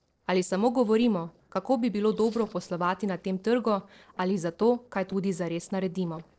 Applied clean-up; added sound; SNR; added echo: neural separator model SepFormer DNS4.